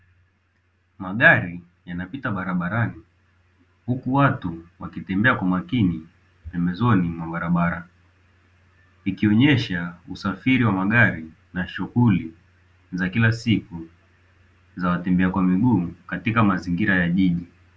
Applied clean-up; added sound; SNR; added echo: none; none; none; none.